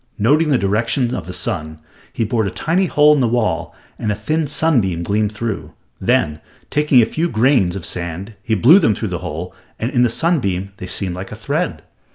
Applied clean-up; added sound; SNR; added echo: none; none; none; none.